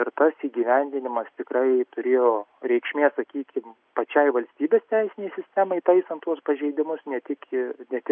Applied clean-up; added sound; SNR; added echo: none; none; none; none.